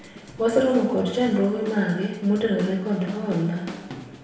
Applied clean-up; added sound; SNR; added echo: none; Drum / Drum kit; 15 dB; reverberation time 0.8 s.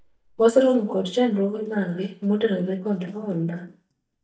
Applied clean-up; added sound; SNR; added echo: neural mask model DeepFilterNet 3.